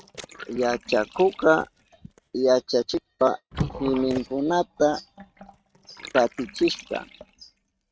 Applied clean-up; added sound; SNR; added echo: neural mask model RNNoise.